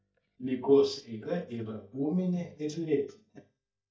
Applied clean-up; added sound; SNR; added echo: neural mask model DeepFilterNet 3.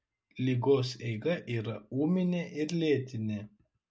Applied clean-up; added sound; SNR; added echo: none; none; none; none.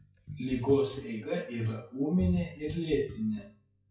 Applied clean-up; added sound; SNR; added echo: classical method WPE with log-MMSE.